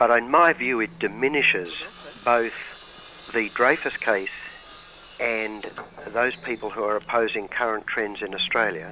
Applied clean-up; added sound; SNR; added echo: none; Tools; 17 dB; none.